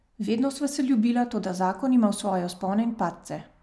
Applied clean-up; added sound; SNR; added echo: none; none; none; none.